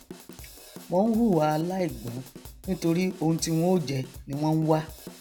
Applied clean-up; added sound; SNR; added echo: none; Drum / Drum kit; 17 dB; none.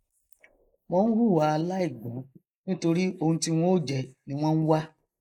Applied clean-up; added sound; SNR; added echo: neural mask model Resemble Enhance denoiser.